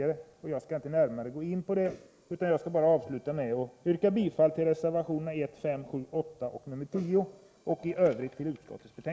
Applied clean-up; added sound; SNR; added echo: neural mask model Resemble Enhance denoiser.